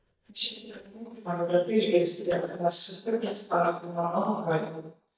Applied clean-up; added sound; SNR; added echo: neural mask model DeepFilterNet 3.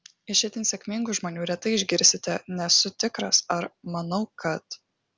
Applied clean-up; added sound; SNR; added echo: none; none; none; none.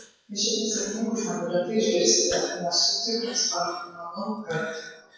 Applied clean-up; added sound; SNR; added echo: classical method WPE with log-MMSE.